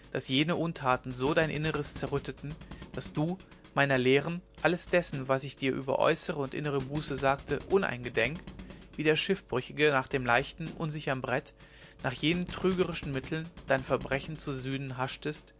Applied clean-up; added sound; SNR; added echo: none; Thump, thud; 17 dB; none.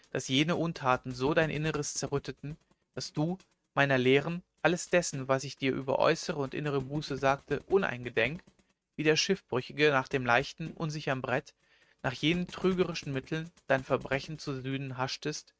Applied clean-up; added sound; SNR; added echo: neural mask model RNNoise.